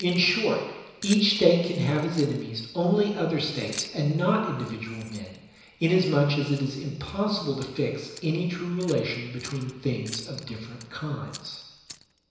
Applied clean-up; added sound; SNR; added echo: none; Keys jangling; 19 dB; reverberation time 1.0 s.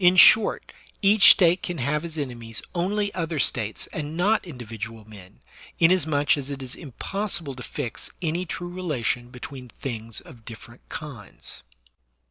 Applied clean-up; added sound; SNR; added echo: none; none; none; none.